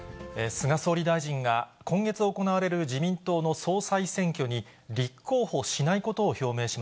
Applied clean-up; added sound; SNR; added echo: none; none; none; none.